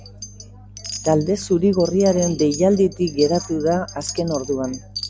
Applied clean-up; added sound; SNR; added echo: none; Wind chime; 15 dB; none.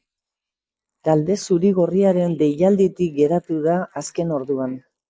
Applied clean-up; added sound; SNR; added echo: neural mask model Resemble Enhance denoiser.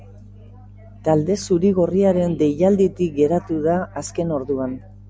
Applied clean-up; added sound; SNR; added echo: none; none; none; none.